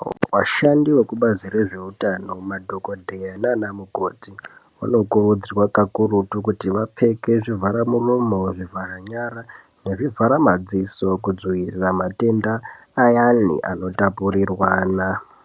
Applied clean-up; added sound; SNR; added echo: none; none; none; none.